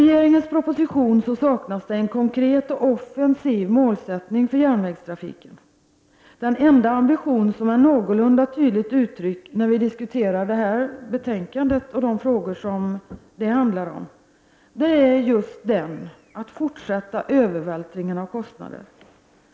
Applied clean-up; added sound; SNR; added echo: none; none; none; none.